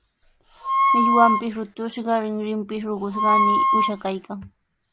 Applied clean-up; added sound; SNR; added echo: none; Wind instrument, woodwind instrument; -5 dB; none.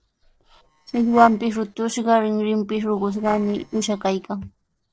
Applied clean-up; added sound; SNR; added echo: neural separator model SepFormer DNS4.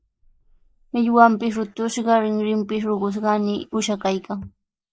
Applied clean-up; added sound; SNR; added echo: neural mask model Resemble Enhance denoiser.